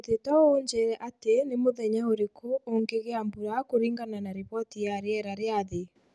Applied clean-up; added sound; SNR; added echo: none; none; none; none.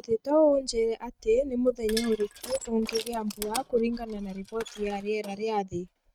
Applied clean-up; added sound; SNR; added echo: neural mask model RNNoise.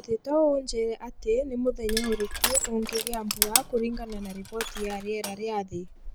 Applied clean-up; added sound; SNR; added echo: none; Crushing; 4 dB; none.